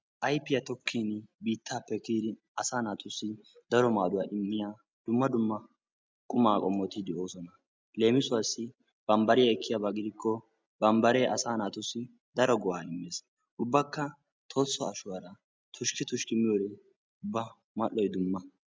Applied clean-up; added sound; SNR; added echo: none; none; none; none.